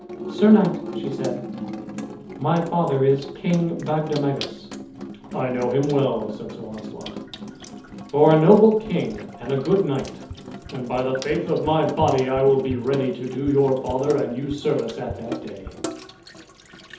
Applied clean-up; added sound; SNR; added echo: none; Sink (filling or washing) / Water tap, faucet; 12 dB; reverberation time 0.6 s.